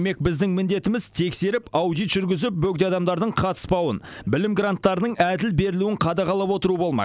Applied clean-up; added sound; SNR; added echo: none; none; none; none.